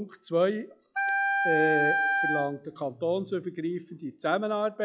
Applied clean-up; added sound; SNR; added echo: classical method log-MMSE.